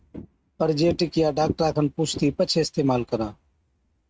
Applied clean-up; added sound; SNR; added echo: neural mask model RNNoise.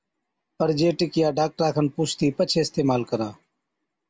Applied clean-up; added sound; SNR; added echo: none; none; none; none.